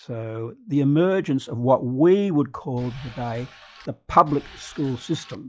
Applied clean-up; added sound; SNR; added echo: classical method log-MMSE.